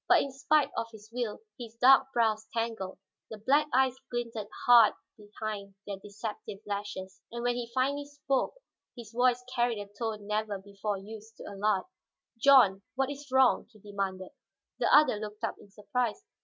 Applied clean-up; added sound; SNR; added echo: none; none; none; none.